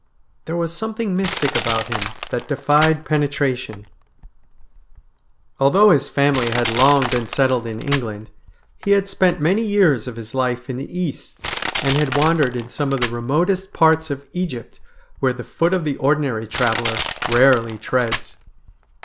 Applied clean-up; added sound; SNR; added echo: none; Crushing; 9 dB; none.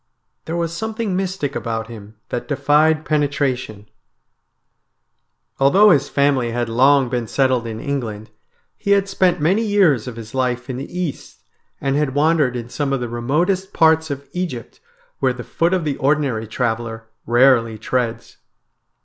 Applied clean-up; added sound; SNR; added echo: none; none; none; none.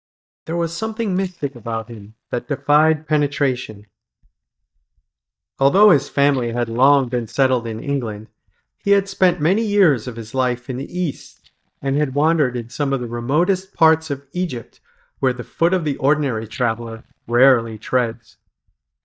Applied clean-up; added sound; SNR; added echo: neural mask model DeepFilterNet 3.